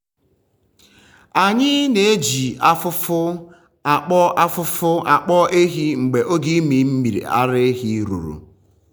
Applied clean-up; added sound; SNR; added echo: none; none; none; none.